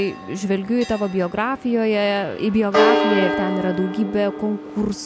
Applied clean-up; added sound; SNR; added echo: none; Church bell; 3 dB; none.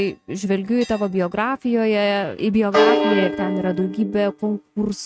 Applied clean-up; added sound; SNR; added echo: neural mask model RNNoise.